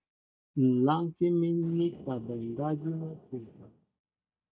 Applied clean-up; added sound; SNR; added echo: neural mask model DeepFilterNet 3.